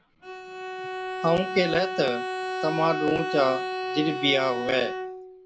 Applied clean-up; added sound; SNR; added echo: none; Bowed string instrument; 5 dB; none.